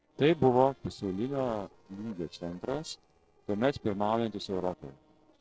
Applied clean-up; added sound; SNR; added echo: neural separator model SepFormer DNS4.